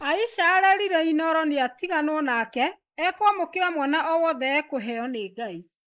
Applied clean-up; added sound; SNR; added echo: neural mask model Resemble Enhance denoiser.